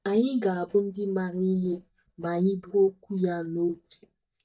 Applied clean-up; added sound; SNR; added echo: neural mask model DeepFilterNet 3.